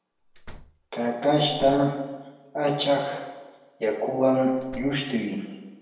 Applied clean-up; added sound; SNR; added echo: none; Slam; 20 dB; reverberation time 1.0 s.